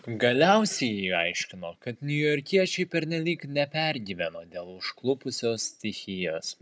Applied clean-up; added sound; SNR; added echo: none; none; none; none.